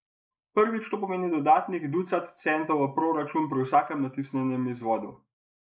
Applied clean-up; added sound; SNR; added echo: neural mask model Resemble Enhance denoiser.